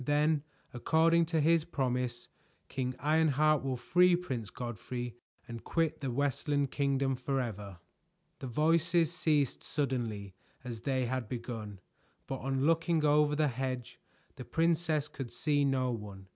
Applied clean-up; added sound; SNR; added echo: none; none; none; none.